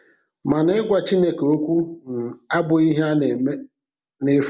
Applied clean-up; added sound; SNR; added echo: none; none; none; none.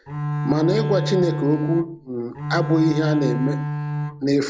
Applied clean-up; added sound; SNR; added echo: none; Bowed string instrument; 3 dB; none.